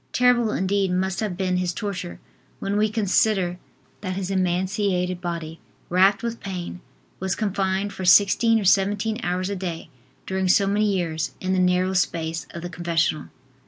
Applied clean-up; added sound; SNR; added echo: none; none; none; none.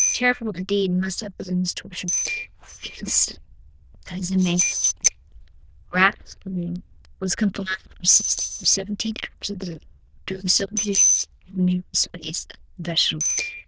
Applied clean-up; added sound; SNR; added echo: neural diffusion model UNIVERSE++.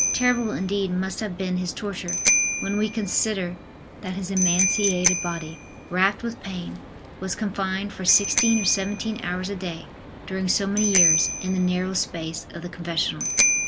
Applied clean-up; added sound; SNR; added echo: none; Bicycle bell; 2 dB; none.